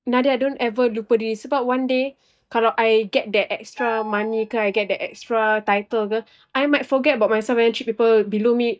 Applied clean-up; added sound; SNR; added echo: neural mask model DeepFilterNet 3.